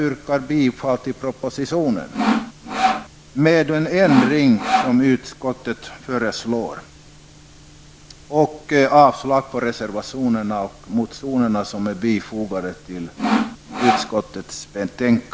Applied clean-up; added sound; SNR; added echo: none; Sawing; 0 dB; none.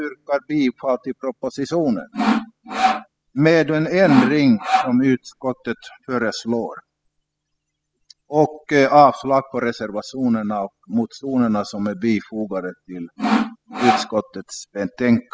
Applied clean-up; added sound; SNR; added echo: classical method spectral subtraction.